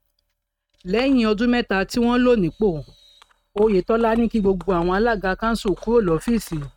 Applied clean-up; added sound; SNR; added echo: neural mask model RNNoise.